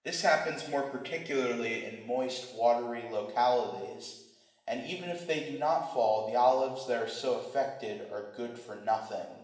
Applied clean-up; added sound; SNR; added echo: none; none; none; reverberation time 1.0 s.